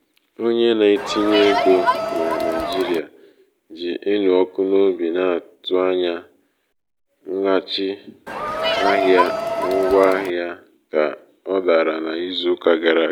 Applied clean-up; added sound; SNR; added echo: none; Crowd; 1 dB; none.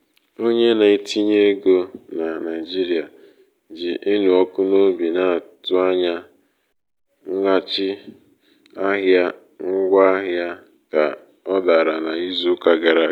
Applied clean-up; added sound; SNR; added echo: none; none; none; none.